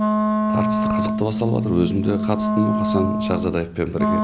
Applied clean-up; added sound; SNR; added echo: none; Wind instrument, woodwind instrument; -2 dB; none.